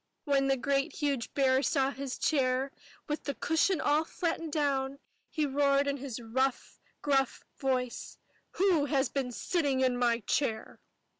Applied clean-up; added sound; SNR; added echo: none; none; none; none.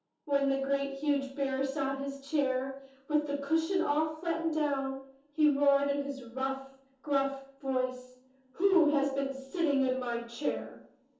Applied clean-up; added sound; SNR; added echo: none; none; none; reverberation time 0.6 s.